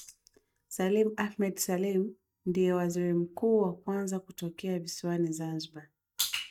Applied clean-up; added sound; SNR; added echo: neural mask model DeepFilterNet 3.